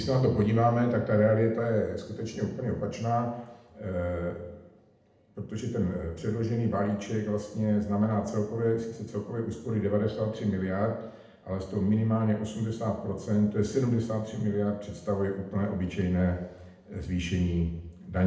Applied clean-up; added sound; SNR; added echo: none; none; none; reverberation time 0.8 s.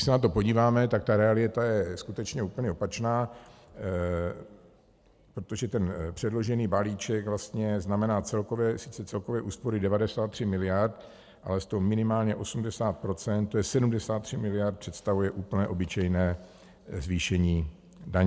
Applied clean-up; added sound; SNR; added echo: none; none; none; none.